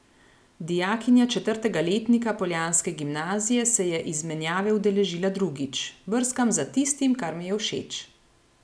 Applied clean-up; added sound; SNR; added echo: none; none; none; none.